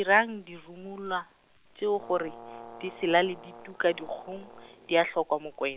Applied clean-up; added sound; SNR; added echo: none; Brass instrument; 18 dB; none.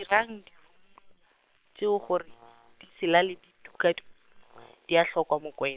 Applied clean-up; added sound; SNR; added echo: neural separator model SepFormer WHAM!.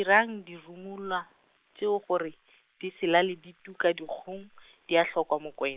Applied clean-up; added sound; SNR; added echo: neural mask model Resemble Enhance denoiser.